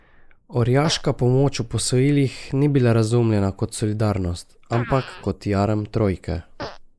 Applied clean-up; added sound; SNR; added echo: neural mask model Resemble Enhance denoiser.